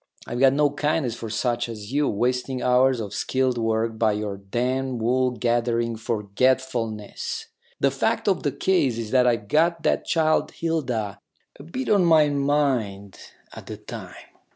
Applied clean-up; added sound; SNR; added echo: none; none; none; none.